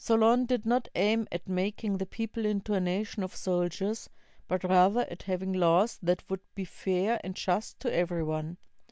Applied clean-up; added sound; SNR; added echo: none; none; none; none.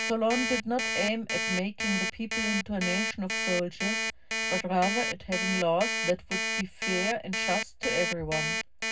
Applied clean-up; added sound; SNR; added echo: none; Alarm; 1 dB; reverberation time 0.4 s.